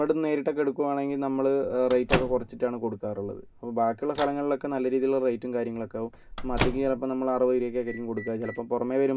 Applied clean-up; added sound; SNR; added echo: none; Microwave oven; 10 dB; reverberation time 0.3 s.